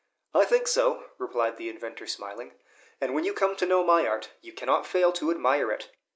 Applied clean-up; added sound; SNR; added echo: none; none; none; none.